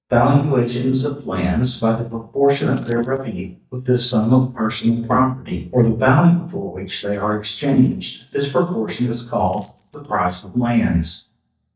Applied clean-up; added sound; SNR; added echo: neural mask model DeepFilterNet 3.